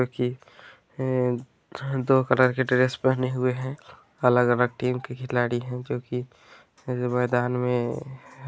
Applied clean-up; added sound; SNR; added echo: none; none; none; none.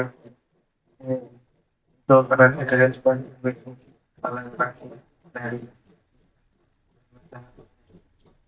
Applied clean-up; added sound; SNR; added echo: neural mask model DeepFilterNet 3.